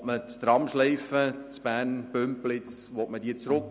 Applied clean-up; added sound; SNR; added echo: none; none; none; none.